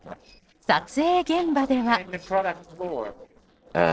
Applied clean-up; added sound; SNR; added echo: neural separator model SepFormer DNS4.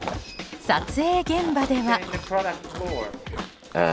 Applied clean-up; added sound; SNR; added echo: none; Chewing, mastication; 16 dB; none.